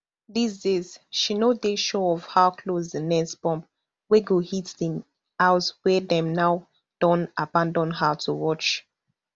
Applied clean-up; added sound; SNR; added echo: none; none; none; none.